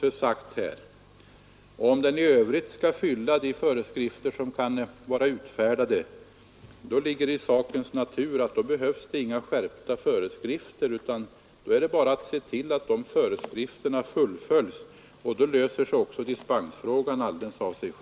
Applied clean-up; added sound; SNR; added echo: none; none; none; none.